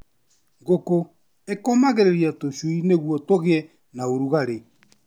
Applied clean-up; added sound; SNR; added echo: none; none; none; none.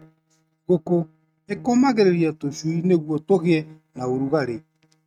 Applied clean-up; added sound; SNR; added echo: neural mask model RNNoise.